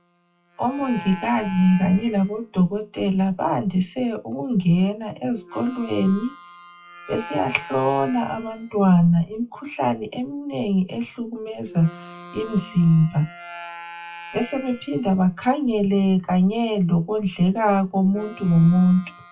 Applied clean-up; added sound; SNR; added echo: classical method WPE with log-MMSE.